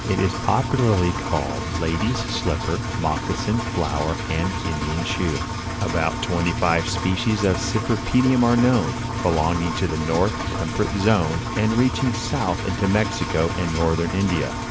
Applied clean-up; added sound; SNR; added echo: none; Engine; 4 dB; none.